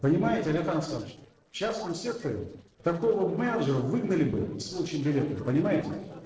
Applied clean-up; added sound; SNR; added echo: neural separator model SepFormer DNS4.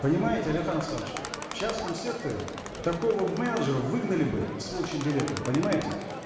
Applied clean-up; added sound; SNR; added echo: none; Crowd; 9 dB; reverberation time 1.2 s.